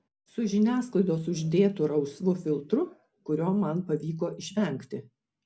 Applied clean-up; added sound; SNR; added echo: none; none; none; none.